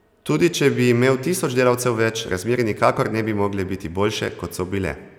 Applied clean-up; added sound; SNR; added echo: none; none; none; none.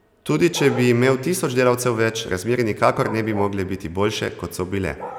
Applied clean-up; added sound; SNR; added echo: none; Bark; 18 dB; none.